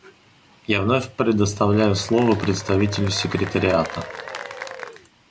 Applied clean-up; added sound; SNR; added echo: none; Applause / Cheering; 13 dB; none.